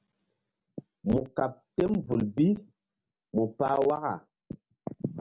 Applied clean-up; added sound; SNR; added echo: none; none; none; none.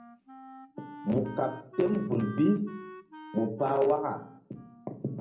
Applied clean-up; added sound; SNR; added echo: none; Wind instrument, woodwind instrument; 16 dB; reverberation time 0.5 s.